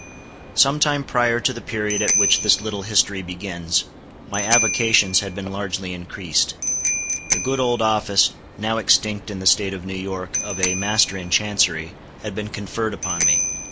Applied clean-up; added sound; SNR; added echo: none; Bicycle bell; 4 dB; none.